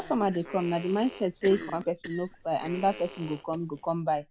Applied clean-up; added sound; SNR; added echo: none; Cough + Fart; 14 dB; none.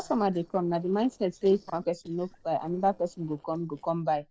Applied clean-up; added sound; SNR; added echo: neural separator model SepFormer DNS4.